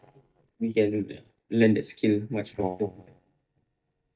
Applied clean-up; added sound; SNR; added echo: neural mask model DeepFilterNet 3.